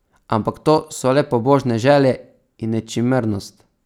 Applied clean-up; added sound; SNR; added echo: none; none; none; none.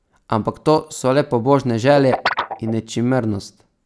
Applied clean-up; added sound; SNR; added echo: none; Guitar; 8 dB; none.